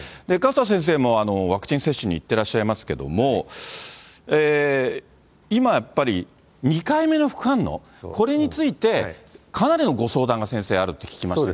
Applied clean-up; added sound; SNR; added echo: none; none; none; none.